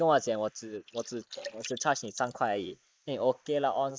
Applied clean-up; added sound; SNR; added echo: neural mask model Resemble Enhance denoiser.